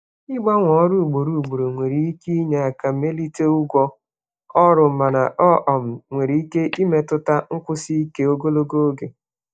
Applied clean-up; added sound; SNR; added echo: neural mask model DeepFilterNet 3.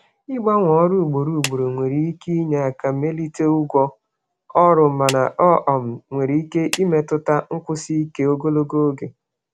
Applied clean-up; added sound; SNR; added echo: none; Clapping; 15 dB; none.